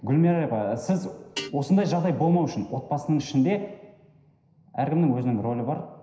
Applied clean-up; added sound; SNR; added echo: none; Guitar; 20 dB; reverberation time 0.9 s.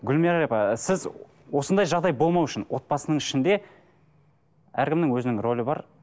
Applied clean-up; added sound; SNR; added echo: none; none; none; none.